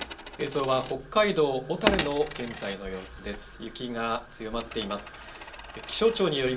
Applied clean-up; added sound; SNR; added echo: none; Coin (dropping); 9 dB; reverberation time 0.2 s.